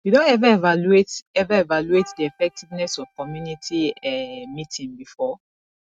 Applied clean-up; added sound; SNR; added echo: neural mask model RNNoise.